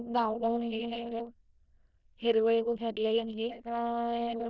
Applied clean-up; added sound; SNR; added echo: neural diffusion model UNIVERSE++.